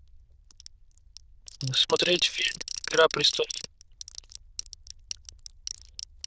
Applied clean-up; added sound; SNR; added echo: neural diffusion model UNIVERSE++.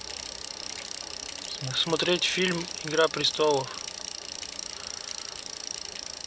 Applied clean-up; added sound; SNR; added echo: none; Bicycle; 7 dB; none.